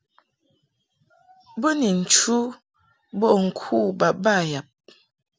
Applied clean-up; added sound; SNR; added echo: none; none; none; none.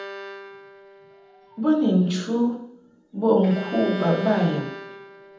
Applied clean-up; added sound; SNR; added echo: none; Bowed string instrument; 15 dB; reverberation time 0.8 s.